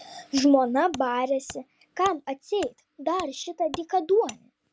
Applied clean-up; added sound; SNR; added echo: none; Wood; 20 dB; none.